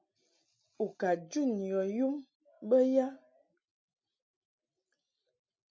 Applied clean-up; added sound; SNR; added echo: none; none; none; none.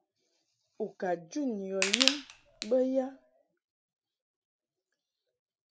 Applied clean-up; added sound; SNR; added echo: none; Crushing; -3 dB; none.